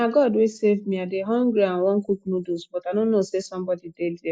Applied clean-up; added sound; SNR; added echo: none; none; none; none.